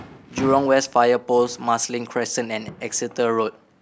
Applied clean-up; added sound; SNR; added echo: none; Fireworks; 18 dB; none.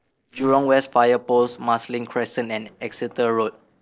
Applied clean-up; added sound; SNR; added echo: neural separator model SepFormer DNS4.